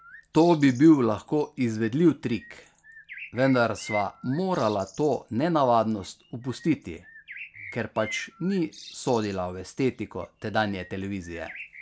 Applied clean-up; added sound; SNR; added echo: none; Bird; 20 dB; none.